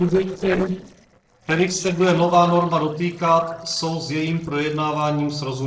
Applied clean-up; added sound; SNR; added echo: neural separator model SepFormer DNS4.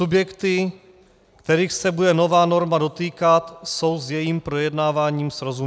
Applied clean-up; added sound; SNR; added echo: none; none; none; none.